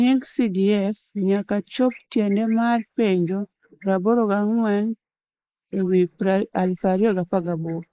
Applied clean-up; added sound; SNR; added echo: neural mask model Resemble Enhance denoiser.